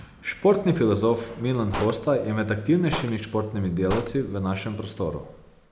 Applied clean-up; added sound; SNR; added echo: none; Gunshot, gunfire; 12 dB; none.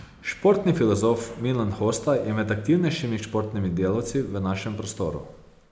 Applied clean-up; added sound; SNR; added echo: none; none; none; none.